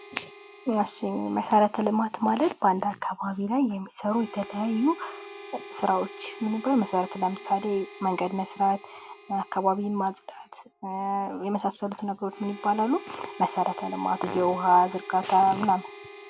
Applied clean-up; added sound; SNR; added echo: none; Harmonica; 18 dB; none.